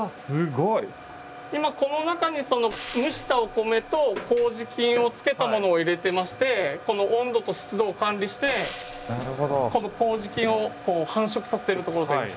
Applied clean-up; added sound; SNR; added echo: none; Frying (food); 14 dB; none.